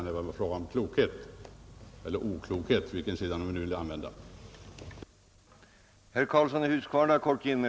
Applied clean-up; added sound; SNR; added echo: none; none; none; none.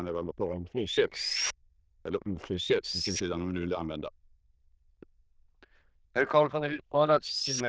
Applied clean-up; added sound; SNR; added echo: neural diffusion model UNIVERSE++.